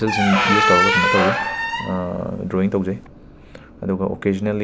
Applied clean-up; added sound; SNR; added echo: none; Squeak; -2 dB; none.